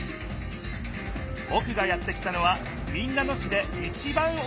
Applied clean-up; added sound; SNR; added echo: none; none; none; none.